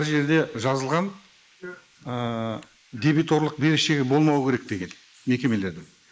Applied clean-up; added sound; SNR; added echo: neural mask model Resemble Enhance denoiser.